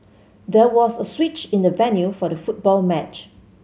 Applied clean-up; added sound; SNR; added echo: none; none; none; none.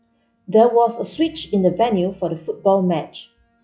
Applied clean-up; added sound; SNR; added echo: classical method log-MMSE.